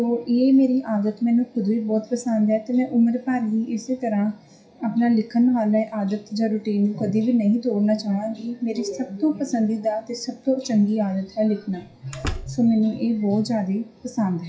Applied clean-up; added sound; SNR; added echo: classical method WPE with log-MMSE.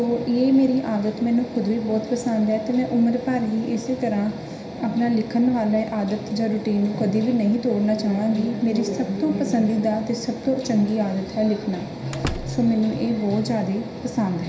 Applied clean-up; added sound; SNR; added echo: none; Slam; 12 dB; reverberation time 0.5 s.